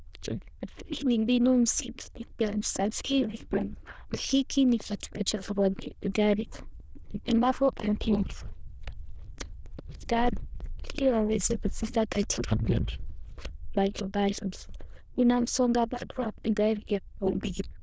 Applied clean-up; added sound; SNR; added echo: neural diffusion model UNIVERSE++.